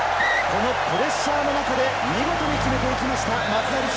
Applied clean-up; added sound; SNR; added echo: none; Bicycle; 12 dB; none.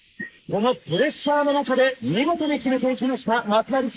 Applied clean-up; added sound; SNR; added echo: neural mask model Resemble Enhance denoiser.